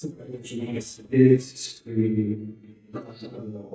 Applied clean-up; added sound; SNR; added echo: neural mask model DeepFilterNet 3.